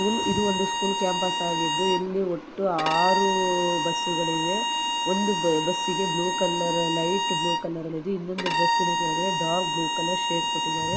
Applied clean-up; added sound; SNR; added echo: none; Bowed string instrument; -1 dB; none.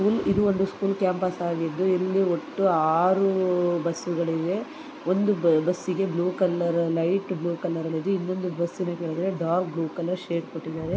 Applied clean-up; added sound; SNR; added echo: none; none; none; none.